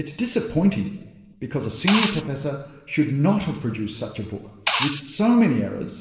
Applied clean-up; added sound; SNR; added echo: none; Liquid; 0 dB; reverberation time 1.2 s.